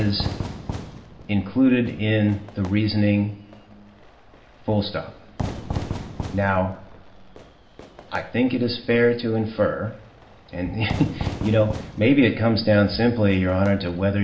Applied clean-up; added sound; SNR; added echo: none; Fire / Fireworks; 12 dB; reverberation time 1.6 s.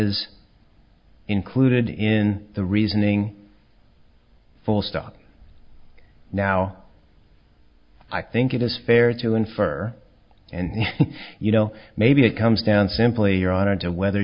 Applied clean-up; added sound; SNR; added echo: none; none; none; none.